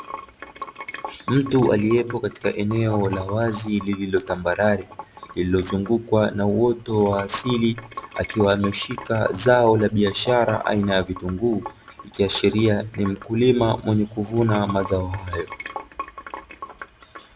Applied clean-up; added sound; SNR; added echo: none; Sink (filling or washing) / Water; 15 dB; none.